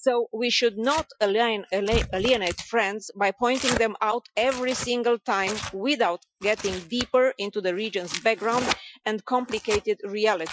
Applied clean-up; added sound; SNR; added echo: classical method Wiener filter.